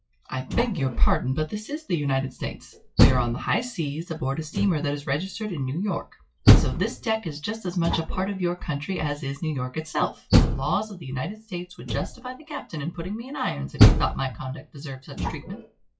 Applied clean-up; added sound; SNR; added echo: classical method WPE with log-MMSE.